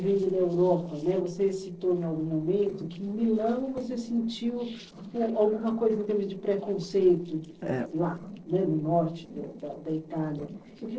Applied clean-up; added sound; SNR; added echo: neural separator model SepFormer DNS4.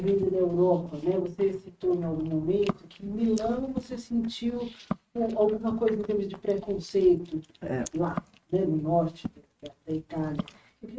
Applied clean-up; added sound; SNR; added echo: neural mask model RNNoise.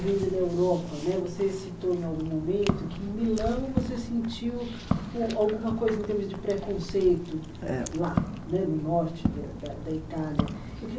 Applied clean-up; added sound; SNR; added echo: none; Walk, footsteps; 8 dB; none.